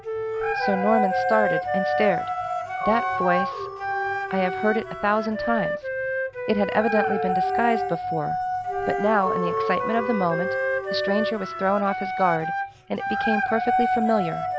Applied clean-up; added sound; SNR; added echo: none; Dog + Wind instrument, woodwind instrument; 0 dB; none.